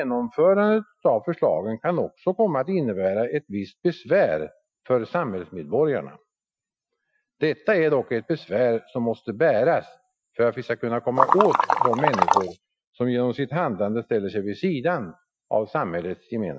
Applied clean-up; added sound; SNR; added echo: classical method Wiener filter.